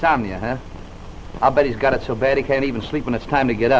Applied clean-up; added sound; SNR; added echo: none; none; none; none.